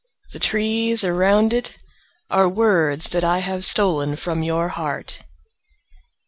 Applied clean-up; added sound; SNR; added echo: none; none; none; none.